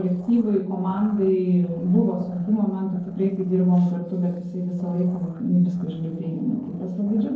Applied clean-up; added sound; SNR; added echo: neural separator model SepFormer DNS4.